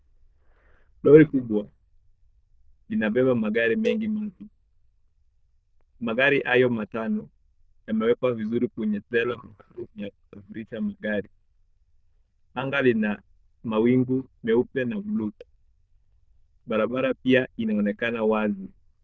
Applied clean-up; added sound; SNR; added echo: neural diffusion model UNIVERSE++.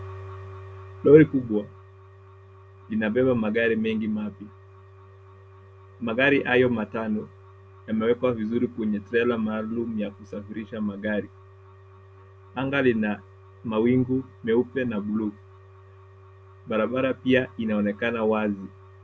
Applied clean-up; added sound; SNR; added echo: none; none; none; none.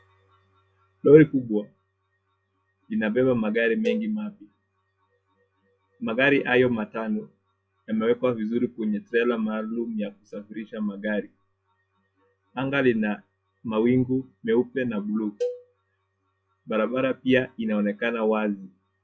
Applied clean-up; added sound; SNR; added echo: classical method log-MMSE.